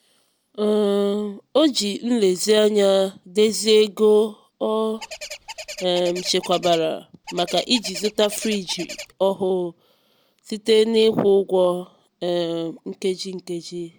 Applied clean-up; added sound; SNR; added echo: none; Bird; 15 dB; none.